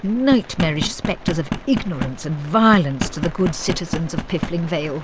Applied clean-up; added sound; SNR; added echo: none; Knock; 7 dB; none.